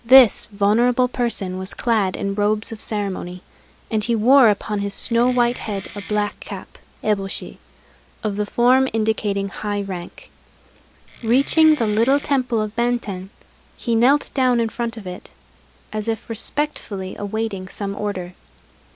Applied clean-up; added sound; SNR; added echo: none; Wood; 18 dB; none.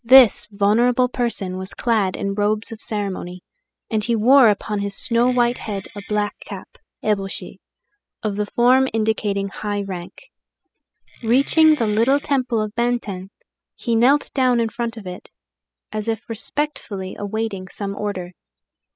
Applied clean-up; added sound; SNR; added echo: classical method spectral subtraction.